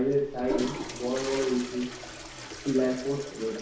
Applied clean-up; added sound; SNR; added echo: none; Toilet flush / Water; 9 dB; reverberation time 0.6 s.